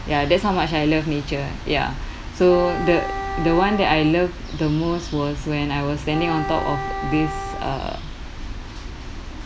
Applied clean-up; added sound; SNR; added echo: none; Wind instrument, woodwind instrument; 8 dB; none.